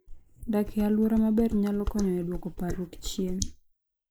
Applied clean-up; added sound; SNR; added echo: neural mask model Resemble Enhance denoiser.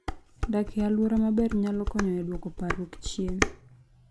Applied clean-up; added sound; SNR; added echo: none; Dishes, pots, and pans; 6 dB; none.